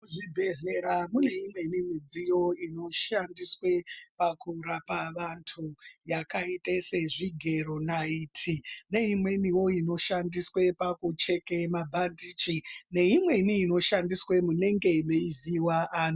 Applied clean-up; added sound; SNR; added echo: none; none; none; none.